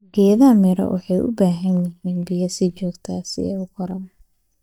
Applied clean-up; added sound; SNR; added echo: neural mask model DeepFilterNet 3.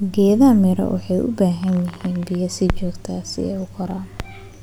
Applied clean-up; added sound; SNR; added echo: none; Crackle; 12 dB; none.